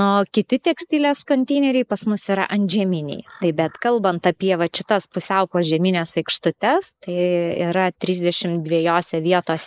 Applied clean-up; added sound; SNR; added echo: neural mask model Resemble Enhance denoiser.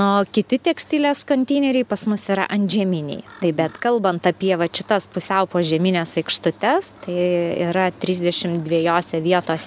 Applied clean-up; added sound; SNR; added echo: none; none; none; none.